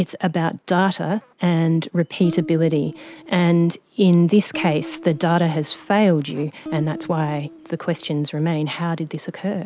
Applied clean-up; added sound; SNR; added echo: none; Guitar; 15 dB; none.